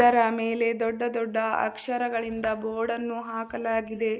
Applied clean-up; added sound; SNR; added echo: neural mask model Resemble Enhance denoiser.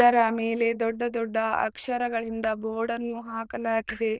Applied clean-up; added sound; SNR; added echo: neural diffusion model UNIVERSE++.